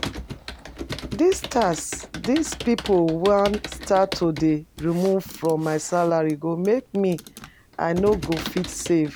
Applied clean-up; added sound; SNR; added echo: none; Computer keyboard; 13 dB; none.